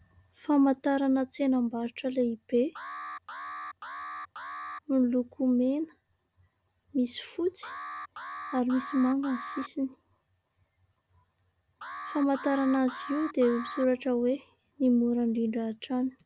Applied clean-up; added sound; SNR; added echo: none; Alarm; 12 dB; none.